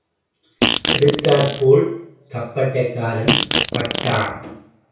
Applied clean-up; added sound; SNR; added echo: none; Fart; 0 dB; reverberation time 0.6 s.